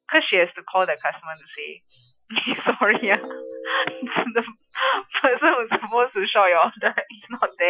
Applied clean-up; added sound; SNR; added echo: classical method Wiener filter.